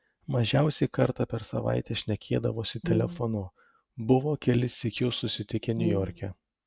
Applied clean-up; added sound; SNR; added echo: none; Brass instrument; 4 dB; none.